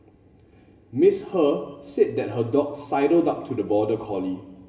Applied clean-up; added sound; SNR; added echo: none; none; none; reverberation time 1.7 s.